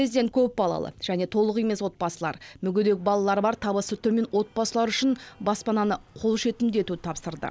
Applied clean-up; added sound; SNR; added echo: none; none; none; none.